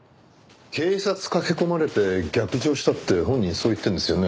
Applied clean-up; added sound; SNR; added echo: none; none; none; none.